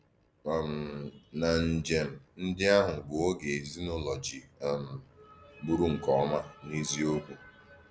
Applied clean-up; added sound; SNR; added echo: none; none; none; none.